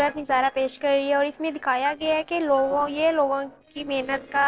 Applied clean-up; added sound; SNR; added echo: neural separator model SepFormer DNS4.